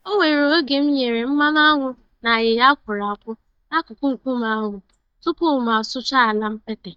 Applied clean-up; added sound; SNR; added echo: neural mask model DeepFilterNet 3.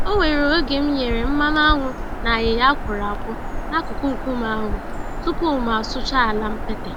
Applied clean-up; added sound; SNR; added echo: none; Bird vocalization, bird call, bird song; 3 dB; none.